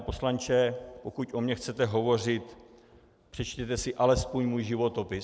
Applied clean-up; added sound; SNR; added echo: none; none; none; none.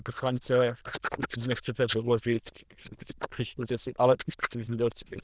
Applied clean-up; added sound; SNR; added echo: neural diffusion model UNIVERSE++.